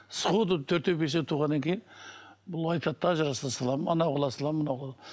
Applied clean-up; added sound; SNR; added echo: none; none; none; none.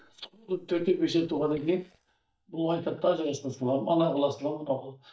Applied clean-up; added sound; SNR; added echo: neural mask model DeepFilterNet 3.